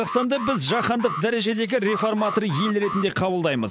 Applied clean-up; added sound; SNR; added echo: neural mask model Resemble Enhance denoiser.